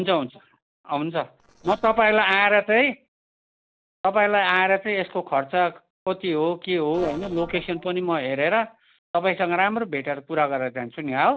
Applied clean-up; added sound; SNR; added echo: neural separator model SepFormer DNS4.